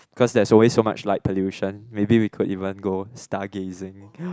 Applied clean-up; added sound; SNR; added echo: none; none; none; none.